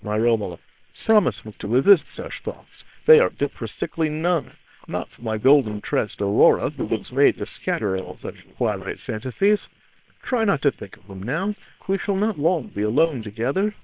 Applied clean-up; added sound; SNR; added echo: neural separator model SepFormer WHAM!.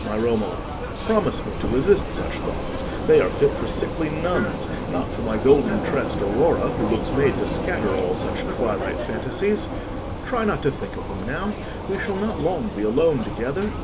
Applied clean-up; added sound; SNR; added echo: none; Vehicle; 4 dB; none.